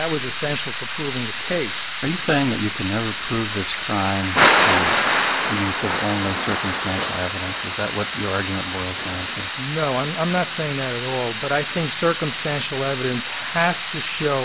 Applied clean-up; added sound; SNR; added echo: none; Thunder / Rain; -1 dB; none.